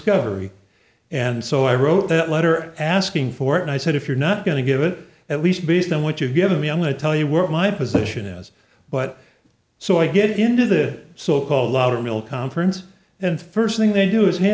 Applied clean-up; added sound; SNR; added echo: none; none; none; none.